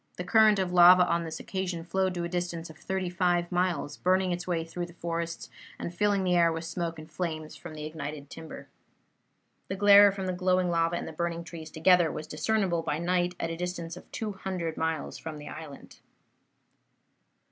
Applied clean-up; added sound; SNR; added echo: none; none; none; none.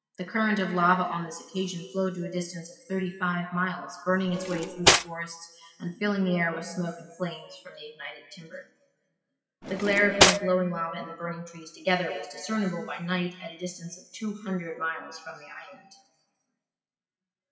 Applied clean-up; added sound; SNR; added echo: classical method WPE with log-MMSE.